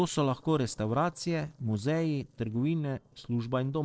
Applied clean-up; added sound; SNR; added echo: neural separator model SepFormer DNS4.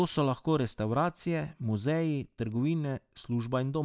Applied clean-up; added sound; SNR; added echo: none; none; none; none.